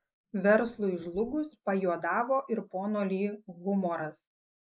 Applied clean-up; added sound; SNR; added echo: neural mask model Resemble Enhance denoiser.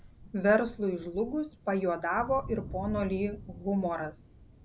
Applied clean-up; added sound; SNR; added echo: none; Thunder; 14 dB; none.